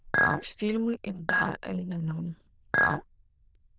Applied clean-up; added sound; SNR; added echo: neural diffusion model UNIVERSE++.